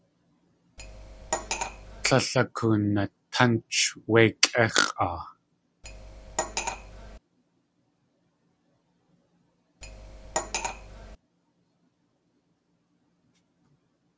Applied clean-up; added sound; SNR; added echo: none; Cutlery, silverware; 5 dB; none.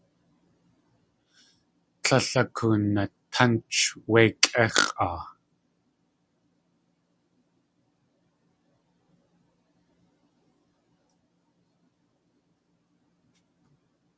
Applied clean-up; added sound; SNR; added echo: none; none; none; none.